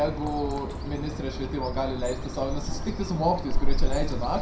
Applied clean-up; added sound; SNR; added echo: none; Bird; -3 dB; reverberation time 0.5 s.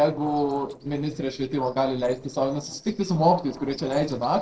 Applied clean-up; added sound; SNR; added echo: neural separator model SepFormer DNS4.